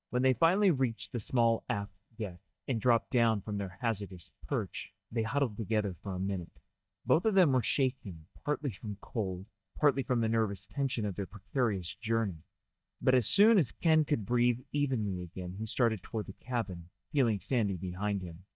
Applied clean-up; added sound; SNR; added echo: neural mask model DeepFilterNet 3.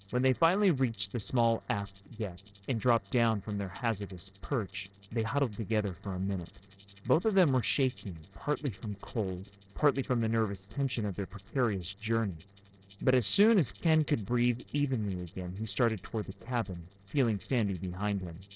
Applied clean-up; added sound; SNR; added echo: neural separator model SepFormer DNS4.